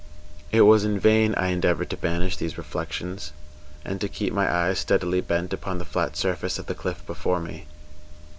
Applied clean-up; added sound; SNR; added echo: none; none; none; none.